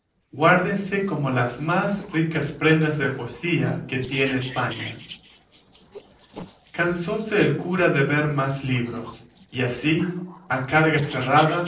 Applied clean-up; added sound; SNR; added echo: neural separator model SepFormer DNS4.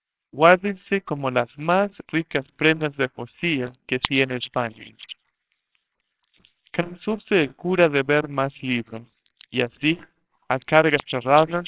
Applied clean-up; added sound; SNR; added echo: neural separator model SepFormer WHAMR!.